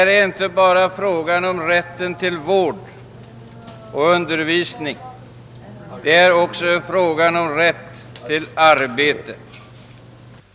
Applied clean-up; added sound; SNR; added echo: none; Burping, eructation; 19 dB; none.